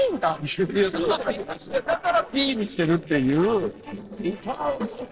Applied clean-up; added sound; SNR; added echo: neural separator model SepFormer DNS4.